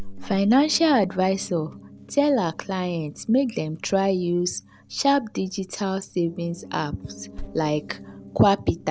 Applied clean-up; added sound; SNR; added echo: none; Piano + Cricket; 16 dB; none.